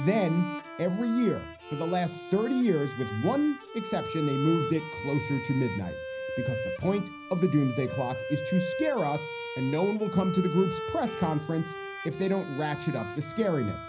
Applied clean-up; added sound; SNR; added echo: none; Bowed string instrument; 8 dB; reverberation time 0.5 s.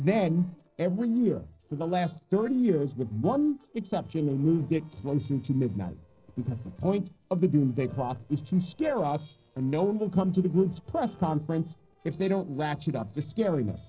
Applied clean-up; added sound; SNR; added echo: neural separator model SepFormer DNS4.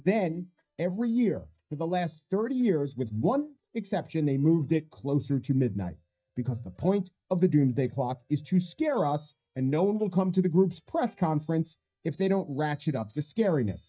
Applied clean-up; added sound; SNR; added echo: neural mask model DeepFilterNet 3.